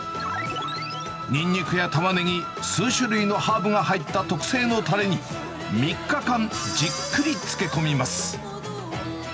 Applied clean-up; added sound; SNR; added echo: none; none; none; none.